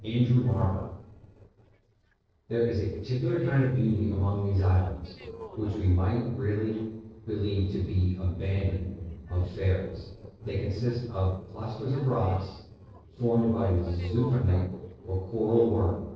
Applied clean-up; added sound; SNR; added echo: neural separator model SepFormer DNS4.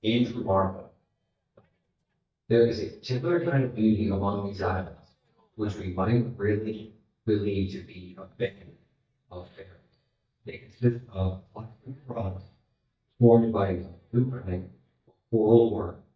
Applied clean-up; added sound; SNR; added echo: neural mask model DeepFilterNet 3.